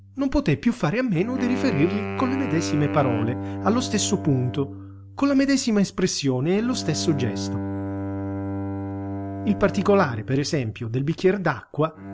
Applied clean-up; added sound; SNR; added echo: none; Bowed string instrument + Wind instrument, woodwind instrument; 7 dB; none.